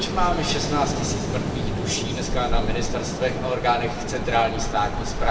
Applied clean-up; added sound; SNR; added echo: none; Ocean; 0 dB; reverberation time 1.7 s.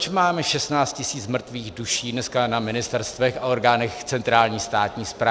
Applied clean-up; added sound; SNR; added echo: none; none; none; none.